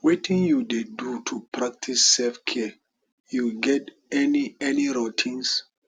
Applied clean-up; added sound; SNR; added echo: none; none; none; none.